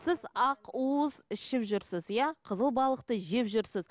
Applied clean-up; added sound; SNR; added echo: none; none; none; none.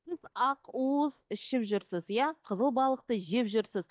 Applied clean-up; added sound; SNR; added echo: neural mask model DeepFilterNet 3.